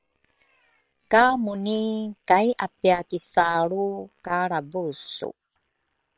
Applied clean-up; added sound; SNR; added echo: neural separator model SepFormer WHAM!.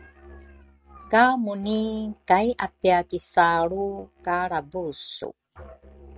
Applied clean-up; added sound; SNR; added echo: neural mask model RNNoise.